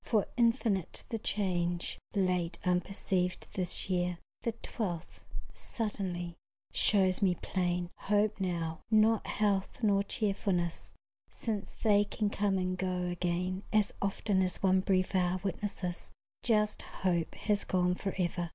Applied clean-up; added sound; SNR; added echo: none; none; none; none.